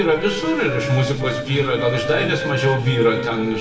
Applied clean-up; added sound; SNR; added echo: none; Wind instrument, woodwind instrument; 8 dB; reverberation time 2.2 s.